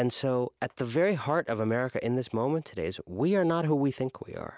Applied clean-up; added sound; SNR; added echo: none; none; none; none.